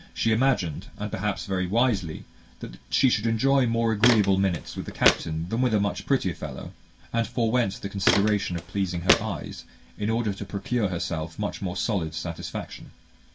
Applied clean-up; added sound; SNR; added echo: none; Walk, footsteps; 2 dB; reverberation time 0.2 s.